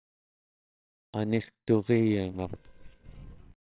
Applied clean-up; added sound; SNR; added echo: neural separator model SepFormer WHAMR!.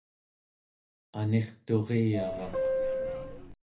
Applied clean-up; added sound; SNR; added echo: none; Subway, metro, underground / Doorbell; -1 dB; reverberation time 0.3 s.